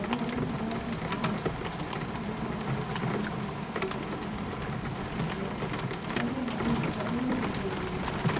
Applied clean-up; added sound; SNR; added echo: none; Rain; -5 dB; reverberation time 0.9 s.